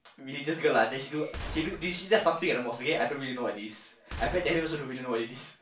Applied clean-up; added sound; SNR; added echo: none; Gunshot, gunfire; 12 dB; reverberation time 0.3 s.